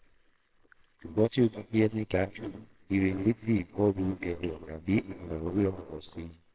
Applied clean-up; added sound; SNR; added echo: neural separator model SepFormer WHAMR!.